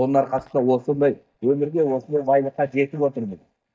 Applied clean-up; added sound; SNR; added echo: neural mask model DeepFilterNet 3.